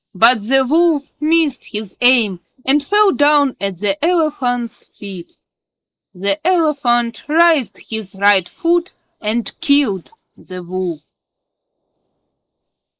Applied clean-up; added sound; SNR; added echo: neural mask model Resemble Enhance denoiser.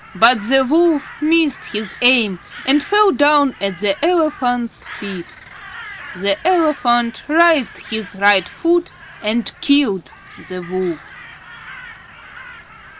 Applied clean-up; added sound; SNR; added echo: none; Crow; 18 dB; none.